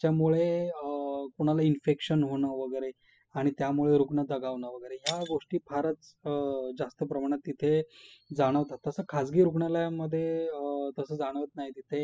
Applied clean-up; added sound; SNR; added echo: classical method spectral subtraction.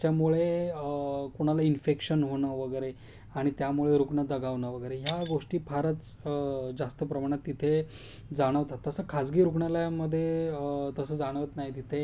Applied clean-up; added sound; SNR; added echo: none; Shatter; 17 dB; none.